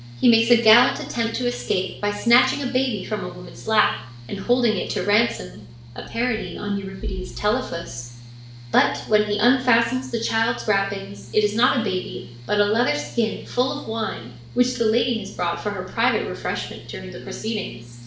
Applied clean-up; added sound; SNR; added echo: none; Mechanical fan; 17 dB; reverberation time 0.6 s.